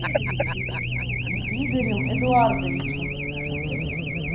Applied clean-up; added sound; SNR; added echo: none; Race car, auto racing / Alarm; -3 dB; reverberation time 0.4 s.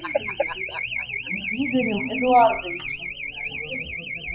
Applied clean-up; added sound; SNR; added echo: classical method WPE with log-MMSE.